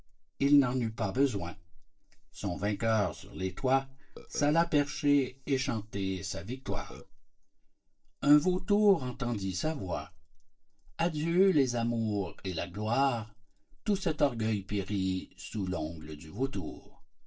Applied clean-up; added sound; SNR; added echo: neural separator model SepFormer DNS4.